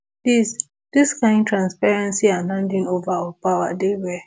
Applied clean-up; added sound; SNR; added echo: none; none; none; none.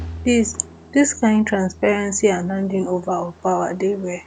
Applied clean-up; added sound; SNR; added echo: none; Fireworks + Bowed string instrument; 19 dB; none.